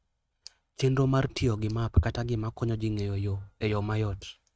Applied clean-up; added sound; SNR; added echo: neural mask model RNNoise.